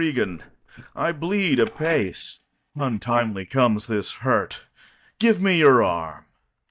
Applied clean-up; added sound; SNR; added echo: neural mask model DeepFilterNet 3.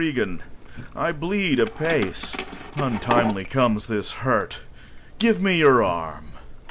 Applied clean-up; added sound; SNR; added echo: none; Trickle, dribble + Keys jangling; 10 dB; none.